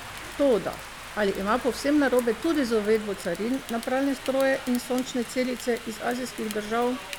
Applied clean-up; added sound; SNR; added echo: none; Rain; 13 dB; none.